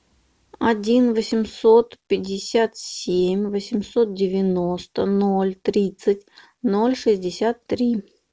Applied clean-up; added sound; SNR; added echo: none; none; none; none.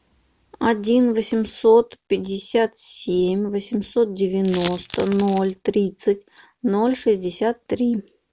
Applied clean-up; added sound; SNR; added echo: none; Coin (dropping); 7 dB; none.